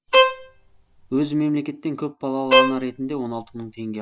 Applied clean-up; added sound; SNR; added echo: none; Bowed string instrument; -4 dB; none.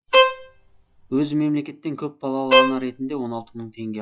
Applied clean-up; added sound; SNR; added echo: classical method log-MMSE.